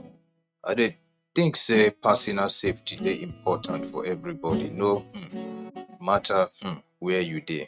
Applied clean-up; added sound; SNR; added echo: neural mask model RNNoise.